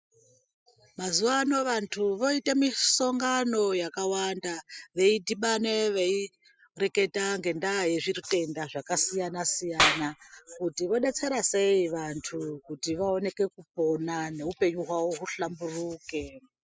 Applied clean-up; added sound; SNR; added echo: classical method spectral subtraction.